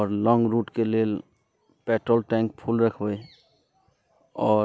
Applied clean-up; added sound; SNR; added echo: none; none; none; none.